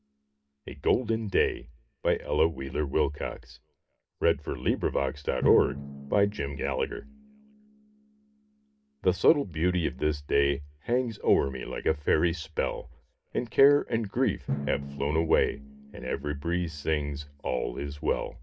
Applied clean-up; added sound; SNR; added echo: none; Drum; 15 dB; reverberation time 0.3 s.